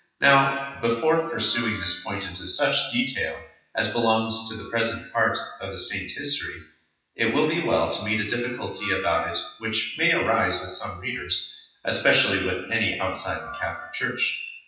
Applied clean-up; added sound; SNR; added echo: classical method WPE with log-MMSE.